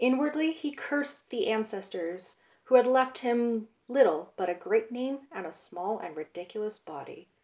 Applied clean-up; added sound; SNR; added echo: none; none; none; none.